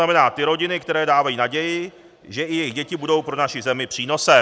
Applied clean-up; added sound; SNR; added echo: none; none; none; none.